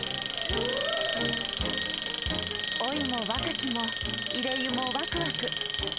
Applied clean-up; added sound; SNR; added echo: none; Alarm; -3 dB; none.